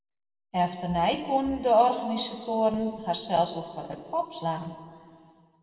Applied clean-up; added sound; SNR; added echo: none; Marimba, xylophone / Wood; 20 dB; reverberation time 1.7 s.